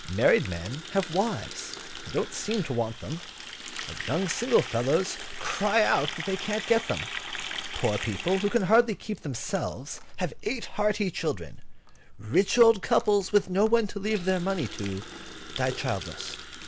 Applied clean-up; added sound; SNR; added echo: none; Water tap, faucet; 12 dB; none.